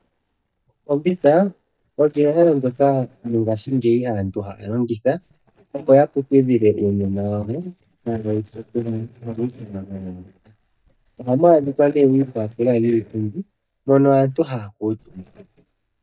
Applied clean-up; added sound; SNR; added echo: neural mask model DeepFilterNet 3.